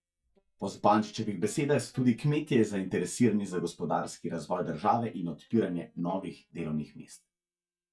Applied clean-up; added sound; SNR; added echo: neural mask model DeepFilterNet 3.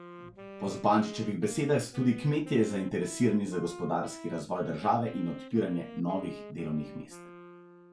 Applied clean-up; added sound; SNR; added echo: none; Wind instrument, woodwind instrument; 15 dB; none.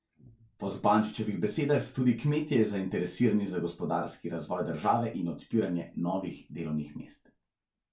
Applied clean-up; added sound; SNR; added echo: none; none; none; none.